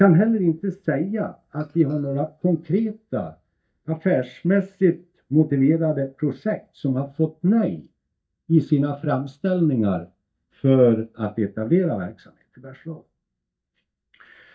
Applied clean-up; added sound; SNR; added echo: neural mask model DeepFilterNet 3.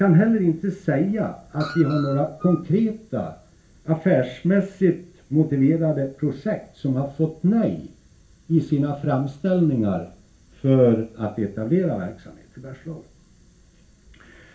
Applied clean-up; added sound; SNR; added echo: none; Screech; 15 dB; reverberation time 0.4 s.